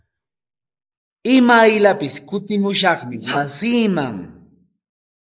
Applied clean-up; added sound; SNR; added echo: neural mask model Resemble Enhance denoiser.